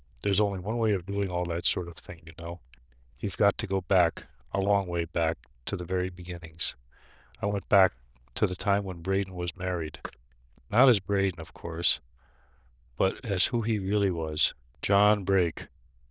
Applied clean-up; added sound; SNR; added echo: neural diffusion model UNIVERSE++.